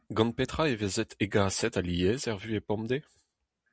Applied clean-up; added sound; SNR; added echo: none; none; none; none.